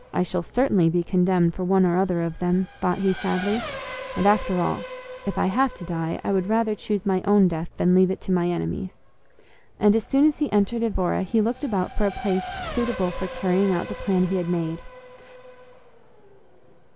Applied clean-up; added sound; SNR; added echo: none; Race car, auto racing / Accelerating, revving, vroom; 15 dB; none.